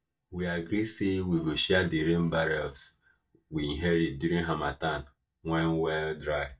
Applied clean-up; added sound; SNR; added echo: neural mask model DeepFilterNet 3.